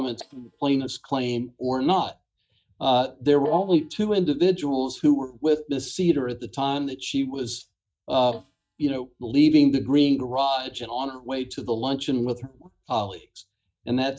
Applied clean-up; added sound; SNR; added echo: neural mask model DeepFilterNet 3.